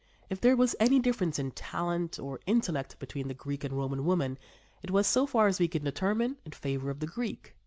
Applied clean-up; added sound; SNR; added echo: none; none; none; none.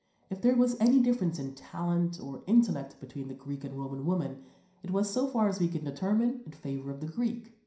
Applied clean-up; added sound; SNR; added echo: none; none; none; reverberation time 0.5 s.